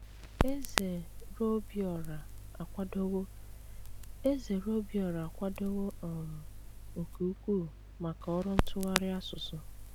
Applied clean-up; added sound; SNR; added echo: none; Crackle; 3 dB; none.